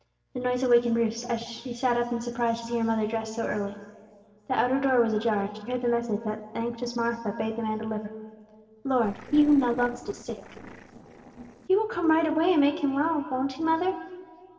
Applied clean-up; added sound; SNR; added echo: neural separator model SepFormer DNS4.